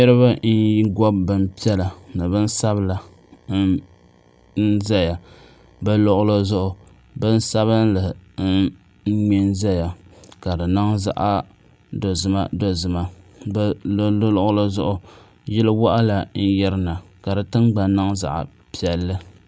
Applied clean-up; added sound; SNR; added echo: none; none; none; none.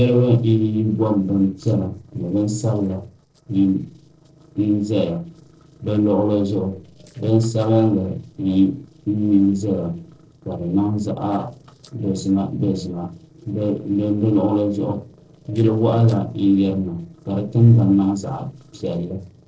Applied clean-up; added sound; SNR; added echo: neural separator model SepFormer DNS4.